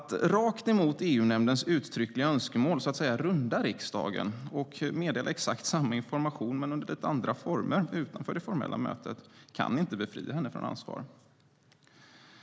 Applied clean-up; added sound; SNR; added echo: none; none; none; none.